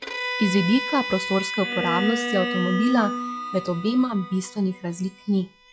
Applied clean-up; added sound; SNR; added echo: classical method log-MMSE.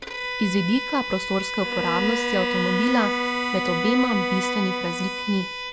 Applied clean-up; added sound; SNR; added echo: none; Bowed string instrument + Bowed string instrument; 1 dB; none.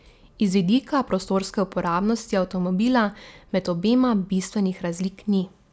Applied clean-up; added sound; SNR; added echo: none; none; none; none.